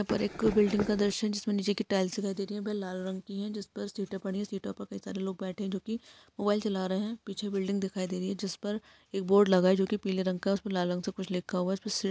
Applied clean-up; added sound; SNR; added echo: none; Run; 7 dB; none.